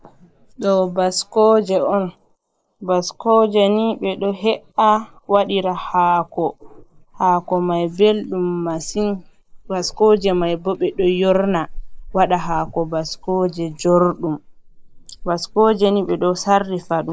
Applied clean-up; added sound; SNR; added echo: neural mask model Resemble Enhance denoiser.